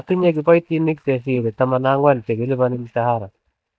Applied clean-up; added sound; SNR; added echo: neural mask model DeepFilterNet 3.